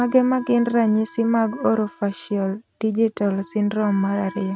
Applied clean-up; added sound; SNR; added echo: neural mask model RNNoise.